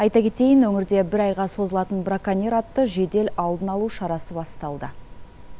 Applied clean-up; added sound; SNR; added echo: none; none; none; none.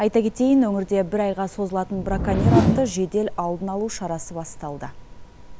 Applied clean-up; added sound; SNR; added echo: none; Whoosh, swoosh, swish; 0 dB; none.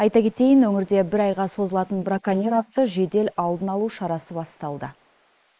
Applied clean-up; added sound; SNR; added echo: neural mask model Resemble Enhance denoiser.